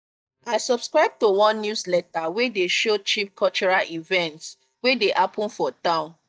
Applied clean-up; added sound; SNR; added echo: neural mask model DeepFilterNet 3.